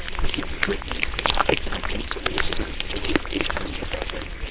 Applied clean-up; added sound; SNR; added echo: neural separator model SepFormer WHAMR!.